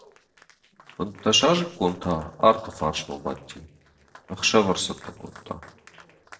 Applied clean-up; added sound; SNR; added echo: neural separator model SepFormer DNS4.